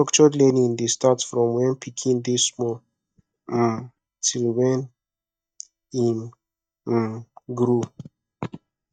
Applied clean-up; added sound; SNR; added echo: neural mask model DeepFilterNet 3.